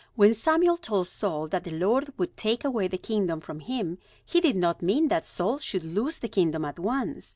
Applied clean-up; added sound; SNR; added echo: none; none; none; none.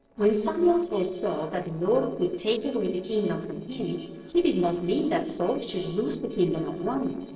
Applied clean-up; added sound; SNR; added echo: neural separator model SepFormer DNS4.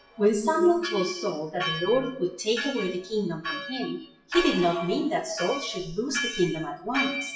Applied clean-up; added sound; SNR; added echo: classical method WPE with log-MMSE.